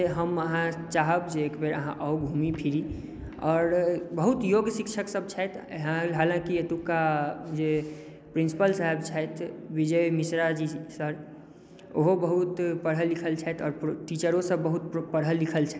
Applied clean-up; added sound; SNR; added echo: none; none; none; none.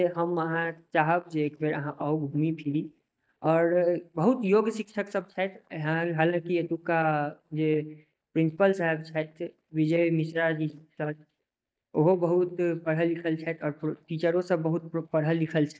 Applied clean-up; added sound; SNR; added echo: neural mask model DeepFilterNet 3.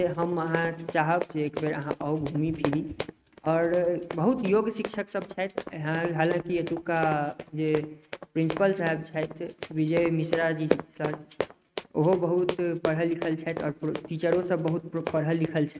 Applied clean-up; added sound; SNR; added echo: neural mask model RNNoise.